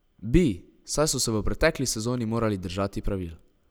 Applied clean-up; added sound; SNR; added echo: none; none; none; none.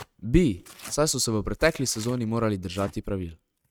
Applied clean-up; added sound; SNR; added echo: neural mask model RNNoise.